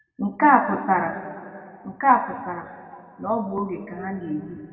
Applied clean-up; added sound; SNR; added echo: none; none; none; reverberation time 2.0 s.